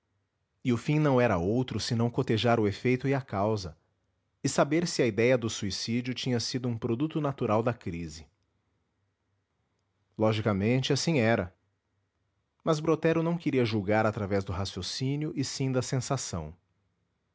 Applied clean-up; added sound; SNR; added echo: none; none; none; none.